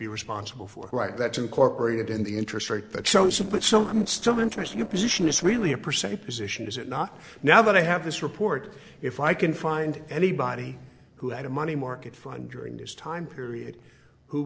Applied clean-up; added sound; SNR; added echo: neural separator model SepFormer DNS4.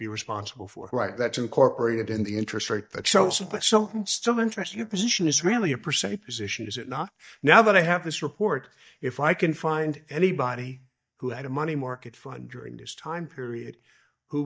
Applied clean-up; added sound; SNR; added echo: neural mask model DeepFilterNet 3.